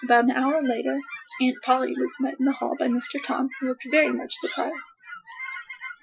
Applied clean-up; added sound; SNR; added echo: classical method Wiener filter.